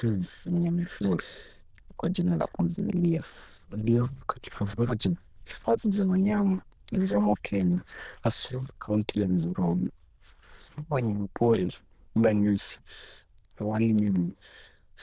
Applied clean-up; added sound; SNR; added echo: neural diffusion model UNIVERSE++.